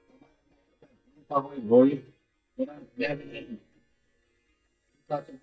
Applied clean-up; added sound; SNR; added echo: neural mask model DeepFilterNet 3.